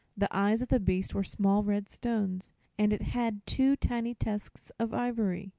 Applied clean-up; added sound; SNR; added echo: none; none; none; none.